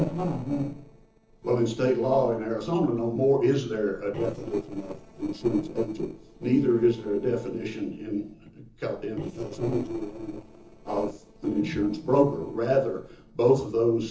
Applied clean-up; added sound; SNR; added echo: neural separator model SepFormer DNS4.